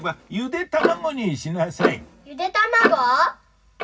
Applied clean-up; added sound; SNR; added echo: none; Clock; 4 dB; reverberation time 0.4 s.